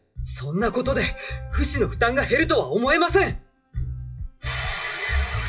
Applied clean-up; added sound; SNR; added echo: classical method WPE with log-MMSE.